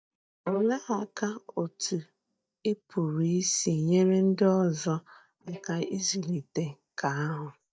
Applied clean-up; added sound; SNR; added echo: neural mask model DeepFilterNet 3.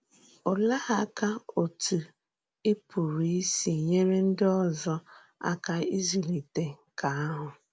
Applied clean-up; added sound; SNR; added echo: none; none; none; none.